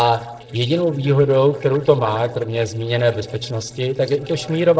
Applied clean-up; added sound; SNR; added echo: neural separator model SepFormer DNS4.